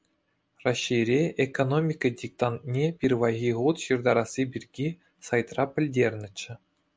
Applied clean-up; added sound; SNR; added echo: none; none; none; none.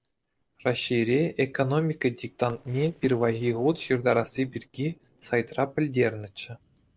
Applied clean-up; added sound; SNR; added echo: neural separator model SepFormer DNS4.